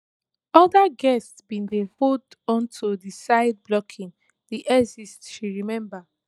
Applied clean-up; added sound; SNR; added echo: neural mask model DeepFilterNet 3.